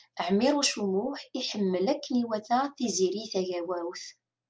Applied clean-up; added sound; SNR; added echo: none; none; none; none.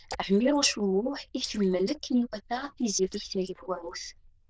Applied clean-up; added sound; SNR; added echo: neural diffusion model UNIVERSE++.